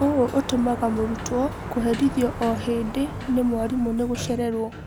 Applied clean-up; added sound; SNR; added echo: none; Sliding door; 9 dB; none.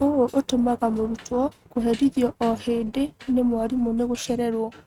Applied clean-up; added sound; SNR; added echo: neural mask model RNNoise.